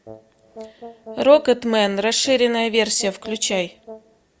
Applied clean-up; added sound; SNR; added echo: none; Brass instrument; 19 dB; none.